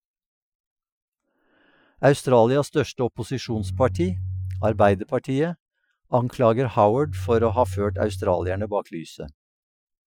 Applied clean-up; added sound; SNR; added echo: classical method Wiener filter.